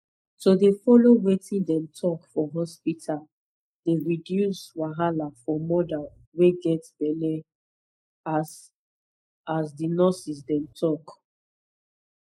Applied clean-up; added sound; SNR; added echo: neural mask model Resemble Enhance denoiser.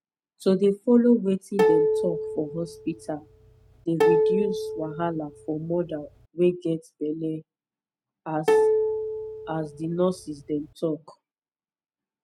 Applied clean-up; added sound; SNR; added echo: none; Plucked string instrument; -2 dB; none.